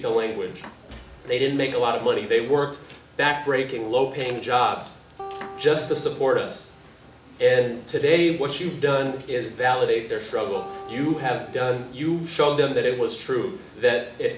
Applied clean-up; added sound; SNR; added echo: none; Acoustic guitar; 18 dB; none.